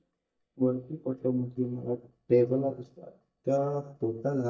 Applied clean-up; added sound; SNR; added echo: neural mask model DeepFilterNet 3.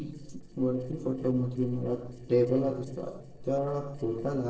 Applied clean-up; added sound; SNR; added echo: neural separator model SepFormer DNS4.